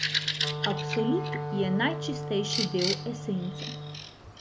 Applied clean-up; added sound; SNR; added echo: none; Bird vocalization, bird call, bird song + Wind instrument, woodwind instrument; 1 dB; none.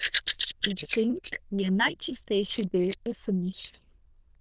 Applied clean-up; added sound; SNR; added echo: neural diffusion model UNIVERSE++.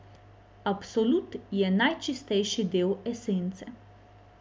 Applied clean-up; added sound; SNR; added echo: none; none; none; none.